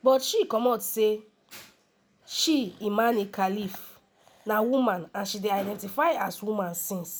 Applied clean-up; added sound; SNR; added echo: none; none; none; none.